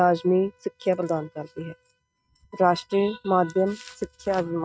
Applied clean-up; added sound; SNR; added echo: neural mask model RNNoise.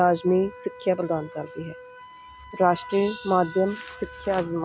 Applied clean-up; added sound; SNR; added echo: none; Wind instrument, woodwind instrument; 17 dB; none.